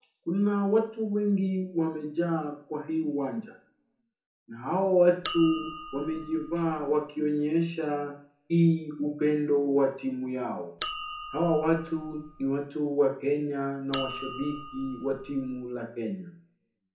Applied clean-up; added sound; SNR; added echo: none; Chink, clink; 12 dB; reverberation time 0.6 s.